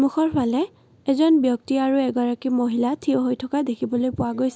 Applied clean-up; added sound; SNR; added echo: none; none; none; none.